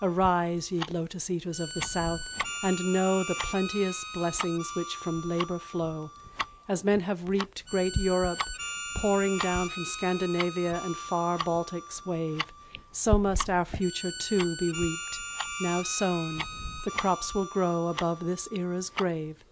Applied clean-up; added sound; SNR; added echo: none; Tick-tock + Harmonica; 7 dB; none.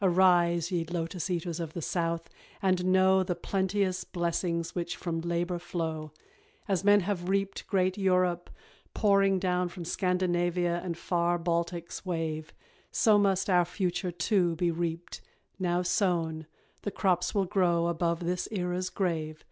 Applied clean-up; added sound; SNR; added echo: none; none; none; none.